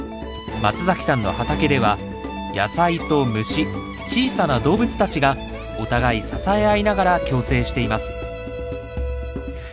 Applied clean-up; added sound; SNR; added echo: none; none; none; none.